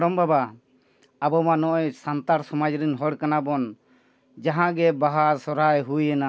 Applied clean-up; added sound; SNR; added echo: none; none; none; none.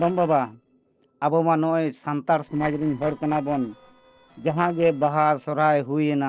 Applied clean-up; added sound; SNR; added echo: neural separator model SepFormer DNS4.